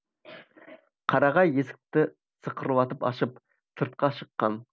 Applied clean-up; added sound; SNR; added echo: none; none; none; none.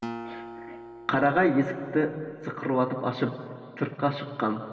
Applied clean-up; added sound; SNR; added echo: none; Acoustic guitar; 15 dB; reverberation time 2.9 s.